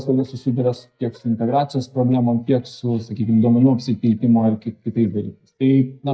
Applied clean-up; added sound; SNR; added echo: neural mask model DeepFilterNet 3.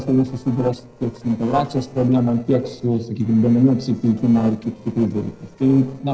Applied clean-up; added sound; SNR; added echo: neural separator model SepFormer DNS4.